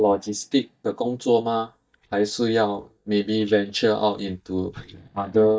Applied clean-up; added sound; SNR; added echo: neural mask model DeepFilterNet 3.